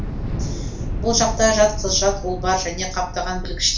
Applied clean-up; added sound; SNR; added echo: none; Thunder / Explosion; 5 dB; reverberation time 0.4 s.